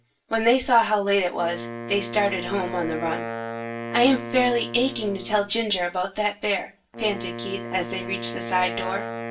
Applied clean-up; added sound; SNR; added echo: none; Wind instrument, woodwind instrument; 9 dB; reverberation time 0.2 s.